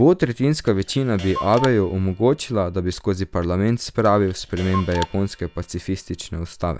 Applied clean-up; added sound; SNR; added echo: none; Clock; 16 dB; none.